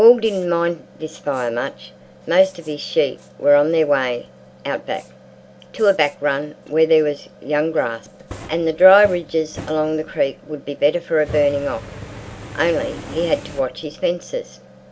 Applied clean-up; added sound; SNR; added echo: none; Fire; 20 dB; none.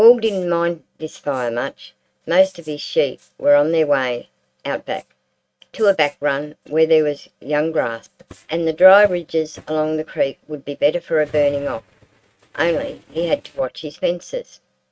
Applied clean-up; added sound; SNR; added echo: neural mask model RNNoise.